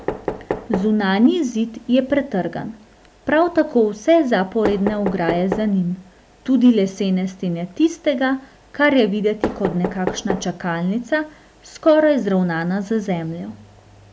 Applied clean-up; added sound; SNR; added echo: none; Knock; 12 dB; none.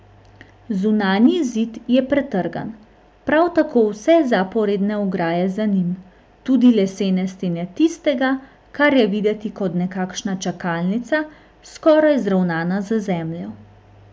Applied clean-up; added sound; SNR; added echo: none; none; none; none.